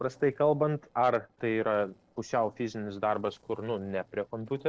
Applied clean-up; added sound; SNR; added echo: neural separator model SepFormer DNS4.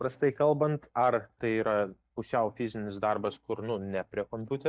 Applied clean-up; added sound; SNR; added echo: neural mask model DeepFilterNet 3.